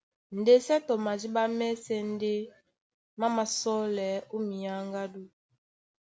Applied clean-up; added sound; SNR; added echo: none; none; none; none.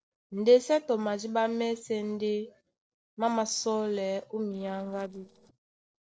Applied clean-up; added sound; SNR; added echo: neural separator model SepFormer DNS4.